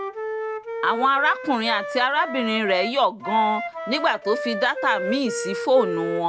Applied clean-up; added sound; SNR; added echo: none; Wind instrument, woodwind instrument; 7 dB; none.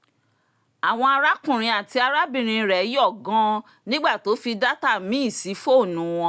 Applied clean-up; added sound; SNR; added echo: none; none; none; none.